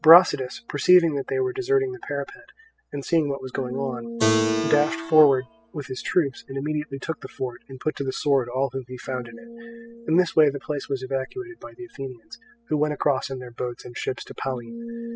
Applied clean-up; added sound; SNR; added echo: classical method spectral subtraction.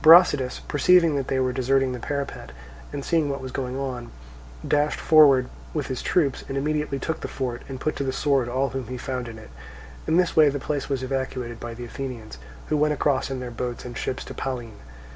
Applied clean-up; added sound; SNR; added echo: none; none; none; none.